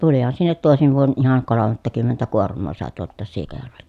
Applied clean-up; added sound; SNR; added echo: none; none; none; none.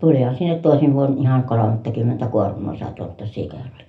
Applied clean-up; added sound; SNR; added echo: none; none; none; reverberation time 0.3 s.